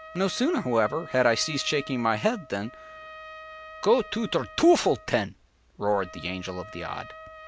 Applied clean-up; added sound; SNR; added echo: none; Trumpet; 17 dB; none.